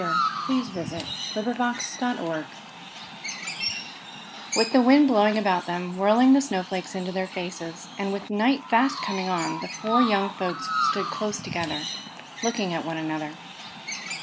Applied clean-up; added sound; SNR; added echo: none; Chirp, tweet; 7 dB; none.